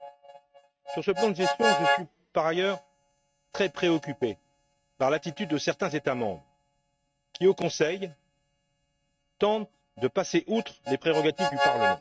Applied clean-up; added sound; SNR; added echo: neural mask model RNNoise.